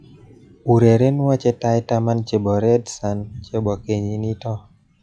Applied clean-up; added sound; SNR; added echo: classical method log-MMSE.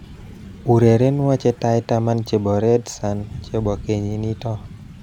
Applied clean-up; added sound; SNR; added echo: none; Thunder / Rain; 18 dB; none.